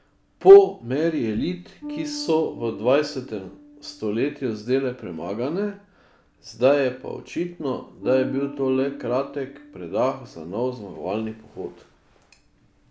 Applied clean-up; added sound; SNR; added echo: none; Bass guitar; 18 dB; none.